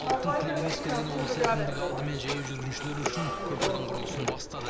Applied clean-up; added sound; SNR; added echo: none; Telephone; -4 dB; none.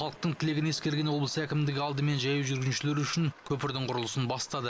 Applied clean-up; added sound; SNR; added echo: none; none; none; none.